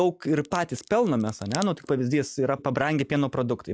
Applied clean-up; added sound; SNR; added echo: classical method log-MMSE.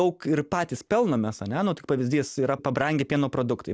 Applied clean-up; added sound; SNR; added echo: none; none; none; none.